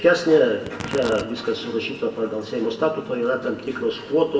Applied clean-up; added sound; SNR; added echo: none; Tearing; 20 dB; reverberation time 1.0 s.